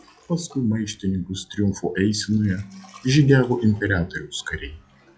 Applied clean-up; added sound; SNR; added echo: classical method log-MMSE.